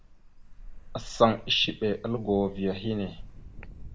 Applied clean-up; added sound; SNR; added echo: none; Ocean; 13 dB; none.